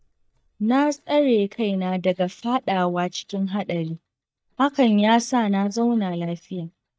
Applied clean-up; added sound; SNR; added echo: neural mask model DeepFilterNet 3.